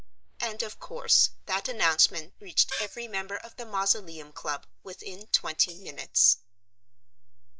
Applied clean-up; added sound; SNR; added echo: neural mask model DeepFilterNet 3.